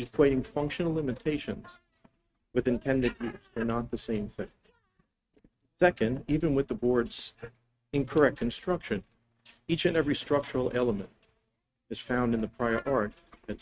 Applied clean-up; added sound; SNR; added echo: neural mask model RNNoise.